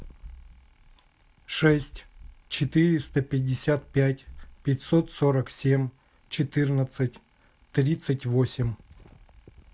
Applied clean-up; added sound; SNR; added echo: none; none; none; none.